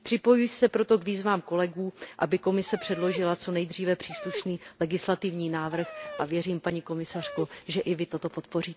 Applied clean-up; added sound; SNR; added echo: none; Dog; 14 dB; none.